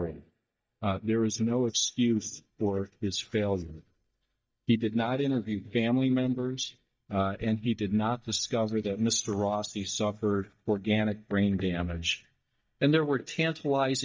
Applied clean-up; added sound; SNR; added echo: neural mask model DeepFilterNet 3.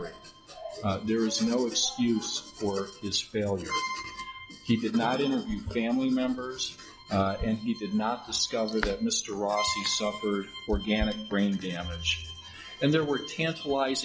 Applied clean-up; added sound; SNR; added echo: classical method log-MMSE.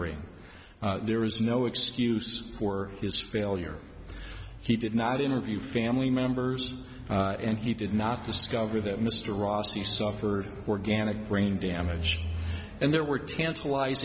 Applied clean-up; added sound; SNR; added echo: none; none; none; none.